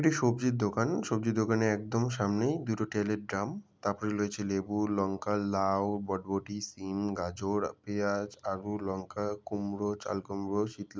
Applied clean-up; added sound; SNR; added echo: none; none; none; none.